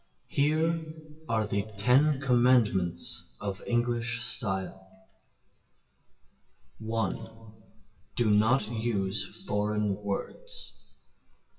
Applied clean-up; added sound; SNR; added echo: classical method WPE with log-MMSE.